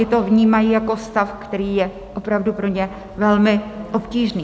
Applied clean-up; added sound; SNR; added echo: none; none; none; none.